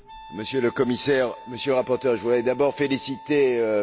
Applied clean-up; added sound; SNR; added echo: none; Wind instrument, woodwind instrument; 19 dB; none.